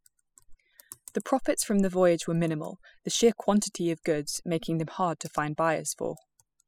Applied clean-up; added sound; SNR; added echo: classical method spectral subtraction.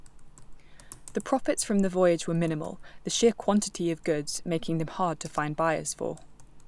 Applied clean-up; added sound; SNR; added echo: none; Computer keyboard; 13 dB; none.